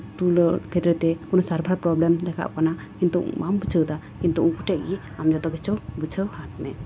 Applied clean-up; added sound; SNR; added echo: none; none; none; none.